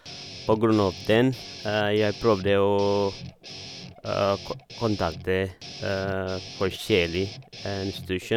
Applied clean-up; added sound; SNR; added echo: none; Guitar; 15 dB; none.